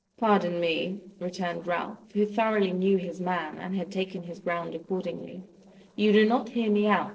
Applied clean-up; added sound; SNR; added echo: neural separator model SepFormer DNS4.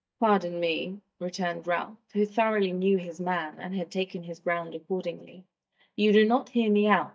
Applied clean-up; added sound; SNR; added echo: neural mask model DeepFilterNet 3.